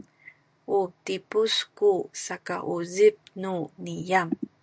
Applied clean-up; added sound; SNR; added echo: none; none; none; none.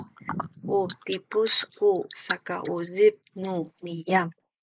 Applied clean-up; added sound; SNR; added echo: neural mask model Resemble Enhance denoiser.